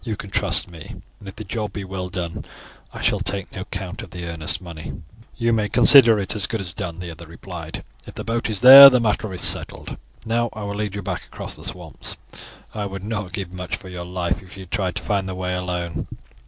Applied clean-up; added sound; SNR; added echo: none; none; none; none.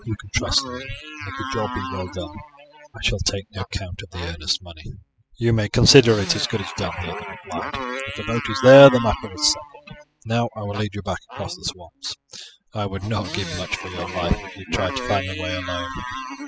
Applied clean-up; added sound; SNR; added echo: classical method spectral subtraction.